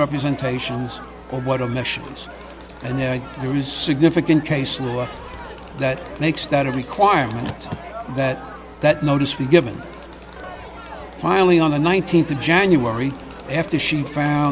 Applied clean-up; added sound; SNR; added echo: none; Crowd + Car; 15 dB; none.